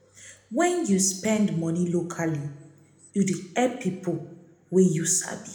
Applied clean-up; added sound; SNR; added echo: none; none; none; reverberation time 0.8 s.